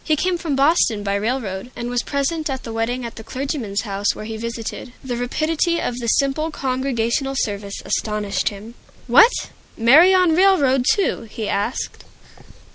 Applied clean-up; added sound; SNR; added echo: none; none; none; none.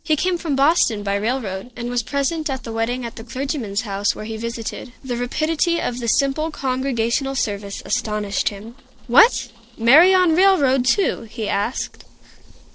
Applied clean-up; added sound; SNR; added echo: neural separator model SepFormer DNS4.